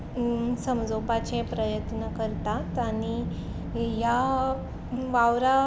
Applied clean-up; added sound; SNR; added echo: none; Wind; 7 dB; none.